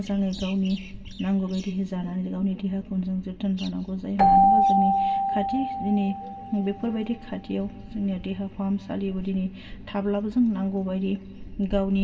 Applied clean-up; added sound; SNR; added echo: none; Keyboard (musical); 2 dB; reverberation time 1.7 s.